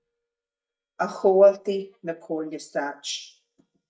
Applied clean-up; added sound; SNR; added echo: neural mask model DeepFilterNet 3.